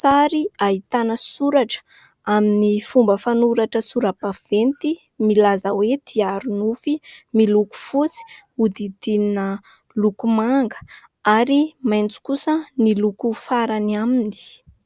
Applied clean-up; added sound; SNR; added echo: none; none; none; none.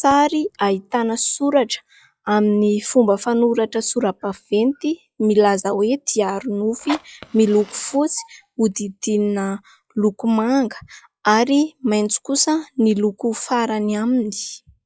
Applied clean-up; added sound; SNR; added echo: classical method log-MMSE.